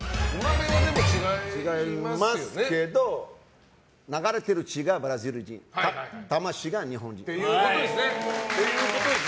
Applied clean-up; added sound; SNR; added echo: none; none; none; none.